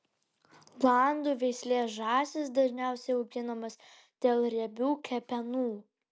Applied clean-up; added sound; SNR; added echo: none; none; none; none.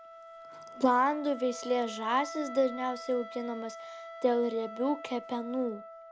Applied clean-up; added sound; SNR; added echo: none; Wind instrument, woodwind instrument; 13 dB; none.